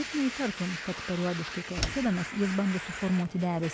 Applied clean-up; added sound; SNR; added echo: none; Domestic sounds, home sounds + Slam; 7 dB; none.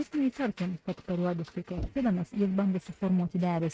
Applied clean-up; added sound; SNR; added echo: neural mask model RNNoise.